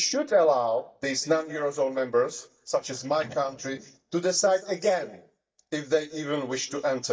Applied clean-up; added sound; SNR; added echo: neural mask model DeepFilterNet 3.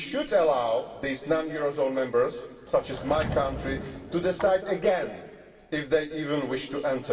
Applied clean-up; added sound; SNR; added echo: none; Sliding door / Wood; 10 dB; reverberation time 1.8 s.